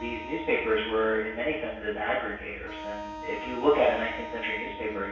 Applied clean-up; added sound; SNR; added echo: none; Wind instrument, woodwind instrument; 12 dB; reverberation time 0.6 s.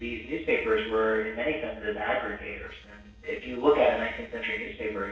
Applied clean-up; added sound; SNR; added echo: neural separator model SepFormer DNS4.